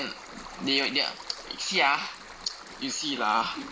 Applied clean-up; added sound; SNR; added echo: none; Stream; 15 dB; none.